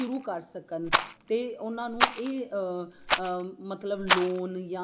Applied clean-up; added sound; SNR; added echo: none; Rattle; 0 dB; none.